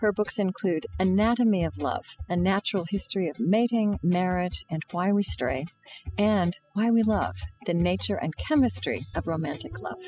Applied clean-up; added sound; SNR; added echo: classical method spectral subtraction.